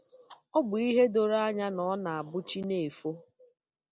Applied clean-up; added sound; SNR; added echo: none; none; none; none.